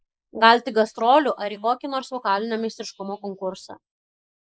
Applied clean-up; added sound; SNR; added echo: neural mask model Resemble Enhance denoiser.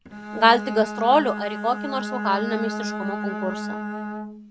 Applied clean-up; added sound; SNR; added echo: none; Bowed string instrument; 6 dB; none.